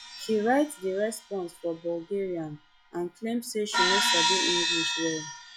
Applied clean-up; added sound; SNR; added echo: classical method log-MMSE.